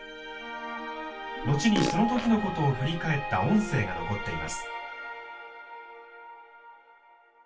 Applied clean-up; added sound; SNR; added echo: none; Fart; 3 dB; reverberation time 0.2 s.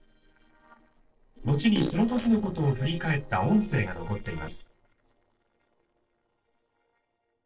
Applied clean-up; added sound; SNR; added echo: neural separator model SepFormer DNS4.